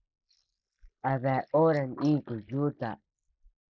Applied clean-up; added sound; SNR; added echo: neural mask model Resemble Enhance denoiser.